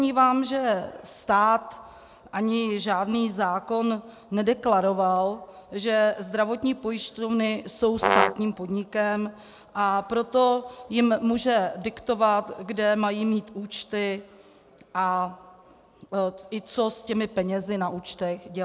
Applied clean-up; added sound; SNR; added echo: none; Brass instrument; -1 dB; none.